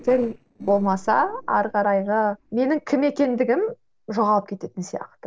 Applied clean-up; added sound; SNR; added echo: neural separator model SepFormer DNS4.